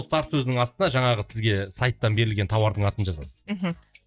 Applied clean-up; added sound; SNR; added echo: neural mask model DeepFilterNet 3.